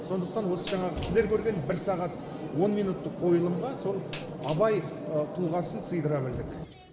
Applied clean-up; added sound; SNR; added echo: none; Shatter; 19 dB; reverberation time 1.9 s.